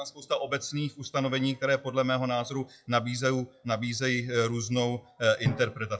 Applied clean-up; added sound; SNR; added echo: classical method WPE with log-MMSE.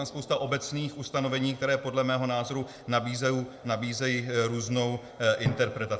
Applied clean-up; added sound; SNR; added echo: none; Drum; 15 dB; reverberation time 0.6 s.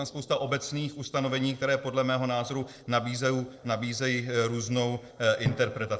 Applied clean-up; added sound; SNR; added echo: neural separator model SepFormer DNS4.